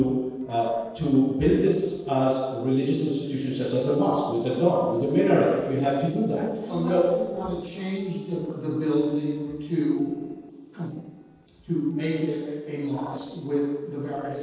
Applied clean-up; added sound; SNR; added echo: neural separator model SepFormer DNS4.